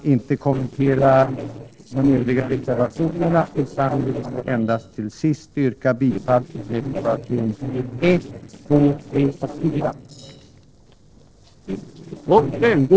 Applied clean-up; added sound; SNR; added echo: neural separator model SepFormer DNS4.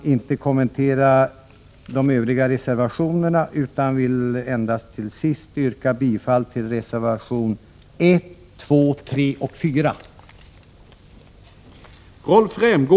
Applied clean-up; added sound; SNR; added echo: none; none; none; none.